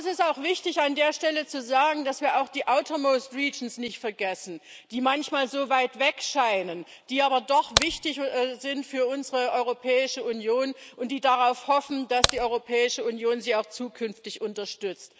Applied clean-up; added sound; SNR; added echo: none; Crack; 1 dB; none.